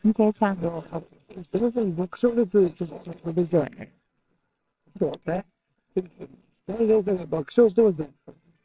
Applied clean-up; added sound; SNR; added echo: neural separator model SepFormer WHAMR!.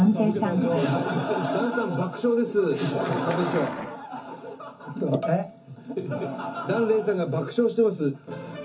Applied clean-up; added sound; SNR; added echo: none; Wild animals; 13 dB; reverberation time 0.3 s.